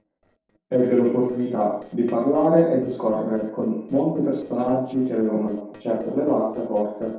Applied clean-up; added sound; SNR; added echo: neural separator model SepFormer DNS4.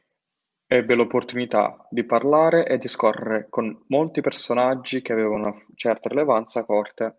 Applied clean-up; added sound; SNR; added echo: none; none; none; none.